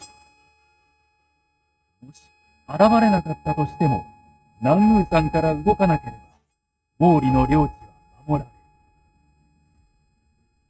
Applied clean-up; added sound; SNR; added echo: neural mask model RNNoise.